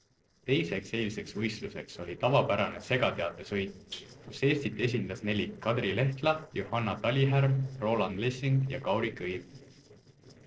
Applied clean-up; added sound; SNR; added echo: neural separator model SepFormer DNS4.